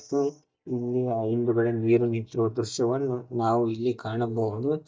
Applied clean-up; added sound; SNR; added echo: neural mask model DeepFilterNet 3.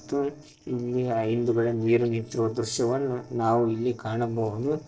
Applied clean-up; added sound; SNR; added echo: neural separator model SepFormer DNS4.